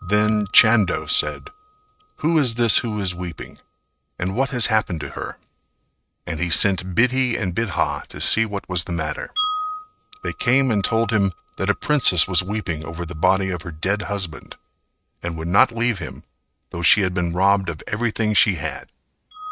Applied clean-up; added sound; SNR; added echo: neural mask model RNNoise.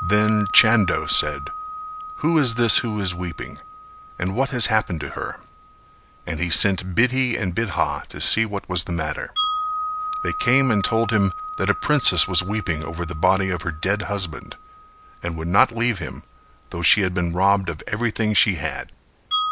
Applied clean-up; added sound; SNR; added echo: none; Wind chime; 10 dB; none.